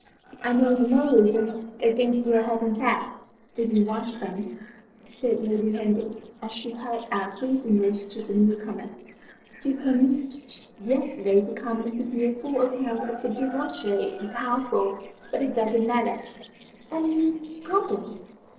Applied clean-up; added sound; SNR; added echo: neural separator model SepFormer DNS4.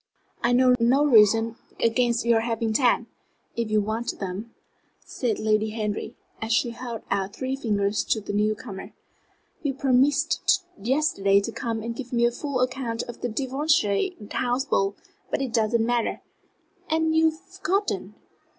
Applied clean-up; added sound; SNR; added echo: none; none; none; none.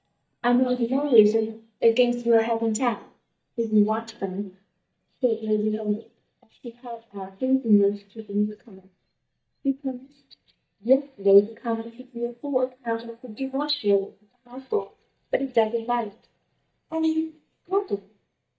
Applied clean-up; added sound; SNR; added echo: neural mask model DeepFilterNet 3.